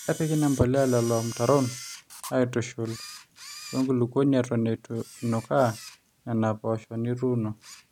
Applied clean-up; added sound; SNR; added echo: none; Camera; 18 dB; none.